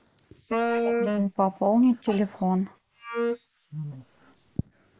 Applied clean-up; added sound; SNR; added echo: neural mask model Resemble Enhance denoiser.